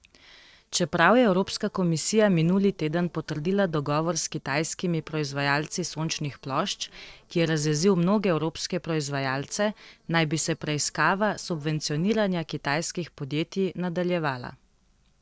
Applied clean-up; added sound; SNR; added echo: neural separator model SepFormer DNS4.